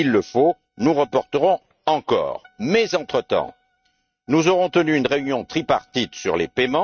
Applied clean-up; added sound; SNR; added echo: neural mask model RNNoise.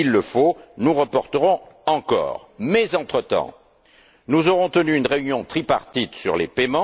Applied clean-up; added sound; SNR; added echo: none; none; none; none.